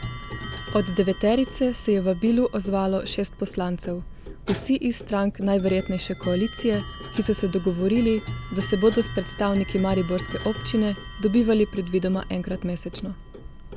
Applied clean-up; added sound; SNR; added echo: none; Clock; 12 dB; none.